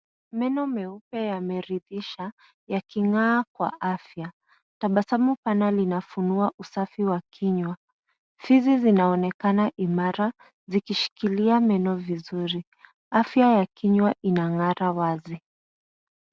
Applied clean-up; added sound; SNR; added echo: none; none; none; none.